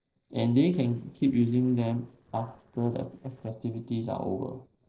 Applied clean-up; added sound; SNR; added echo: neural separator model SepFormer DNS4.